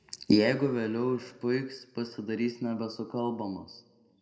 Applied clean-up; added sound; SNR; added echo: none; none; none; reverberation time 1.1 s.